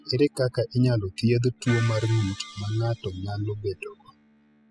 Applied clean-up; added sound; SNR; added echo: classical method spectral subtraction.